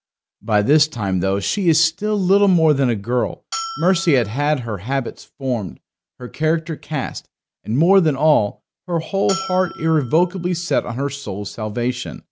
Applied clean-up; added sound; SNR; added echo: none; Bell; 14 dB; none.